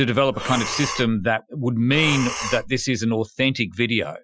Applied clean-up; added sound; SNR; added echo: classical method Wiener filter.